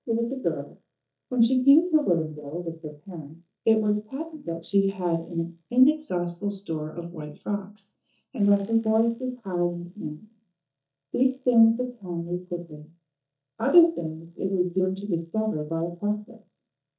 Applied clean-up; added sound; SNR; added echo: neural mask model DeepFilterNet 3.